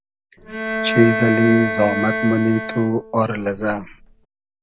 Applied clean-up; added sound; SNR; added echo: none; Bowed string instrument; 5 dB; none.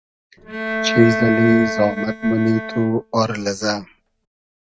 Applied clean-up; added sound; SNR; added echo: neural mask model RNNoise.